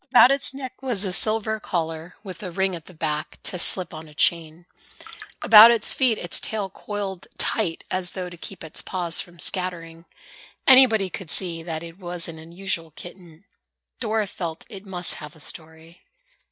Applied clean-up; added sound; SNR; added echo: neural mask model DeepFilterNet 3.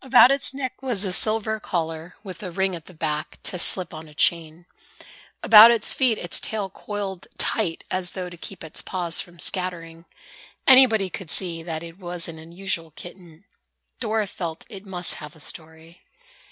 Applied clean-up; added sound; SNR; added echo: none; none; none; none.